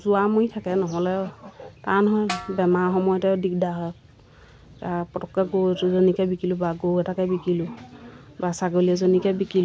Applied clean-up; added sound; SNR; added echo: none; Snare drum; 13 dB; none.